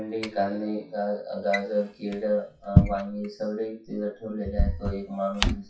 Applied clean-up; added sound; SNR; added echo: classical method WPE with log-MMSE.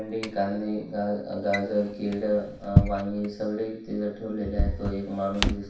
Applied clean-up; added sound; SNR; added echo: none; Drawer open or close; 1 dB; reverberation time 0.6 s.